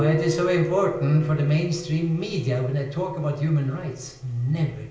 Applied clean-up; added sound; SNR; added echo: none; Guitar; 11 dB; reverberation time 0.6 s.